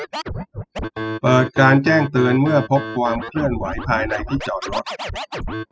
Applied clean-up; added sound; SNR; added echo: classical method spectral subtraction.